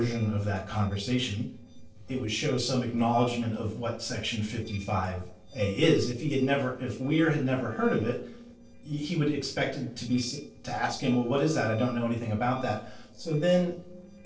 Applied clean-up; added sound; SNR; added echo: neural separator model SepFormer DNS4.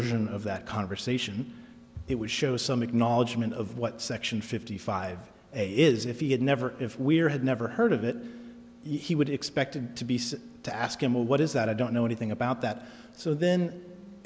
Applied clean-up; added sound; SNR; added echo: none; none; none; none.